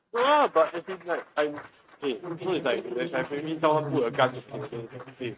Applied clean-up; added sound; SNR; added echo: neural mask model RNNoise.